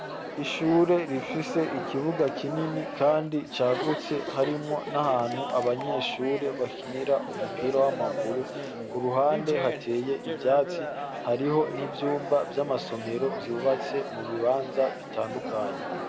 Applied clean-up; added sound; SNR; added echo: none; Chatter; 7 dB; none.